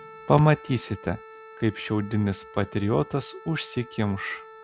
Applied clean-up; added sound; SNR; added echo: none; Wind instrument, woodwind instrument; 19 dB; none.